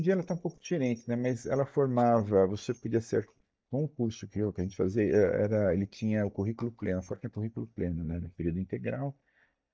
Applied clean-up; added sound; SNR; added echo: neural mask model DeepFilterNet 3.